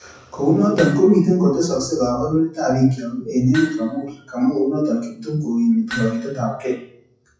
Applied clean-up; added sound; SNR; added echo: classical method WPE with log-MMSE.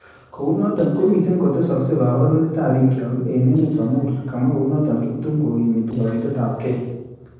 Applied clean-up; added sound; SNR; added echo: neural separator model SepFormer DNS4.